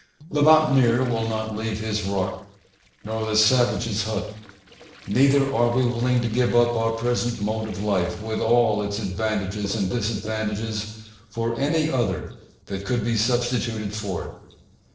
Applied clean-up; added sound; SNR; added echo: neural separator model SepFormer DNS4.